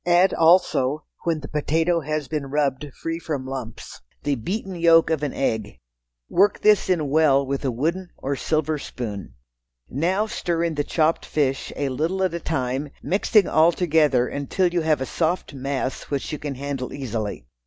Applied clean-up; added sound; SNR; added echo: none; none; none; none.